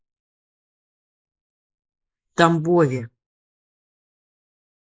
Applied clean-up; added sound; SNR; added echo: neural mask model Resemble Enhance denoiser.